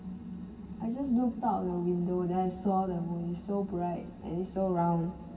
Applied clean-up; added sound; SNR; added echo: none; none; none; reverberation time 2.2 s.